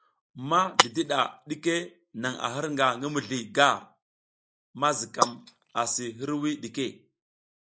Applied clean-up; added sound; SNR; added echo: neural mask model Resemble Enhance denoiser.